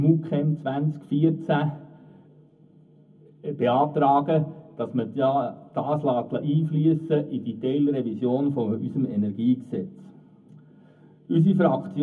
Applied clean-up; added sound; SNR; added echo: none; none; none; reverberation time 0.3 s.